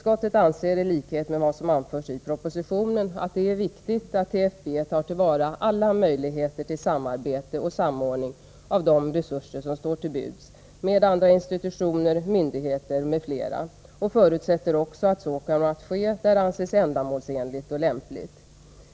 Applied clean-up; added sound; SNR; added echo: none; none; none; none.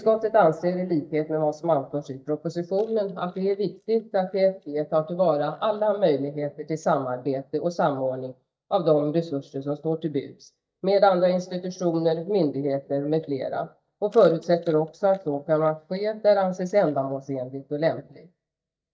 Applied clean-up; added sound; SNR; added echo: neural mask model DeepFilterNet 3.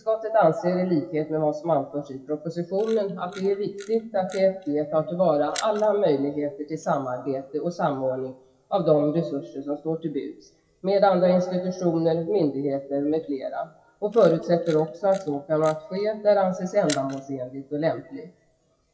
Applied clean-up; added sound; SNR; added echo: classical method WPE with log-MMSE.